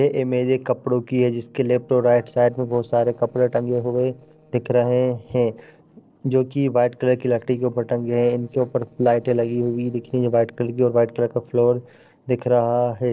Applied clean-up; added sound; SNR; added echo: neural separator model SepFormer DNS4.